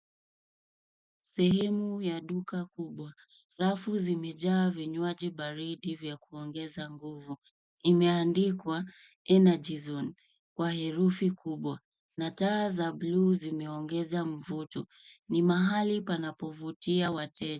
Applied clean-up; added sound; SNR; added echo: none; none; none; none.